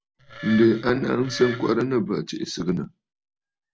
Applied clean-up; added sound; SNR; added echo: none; Wood; 13 dB; none.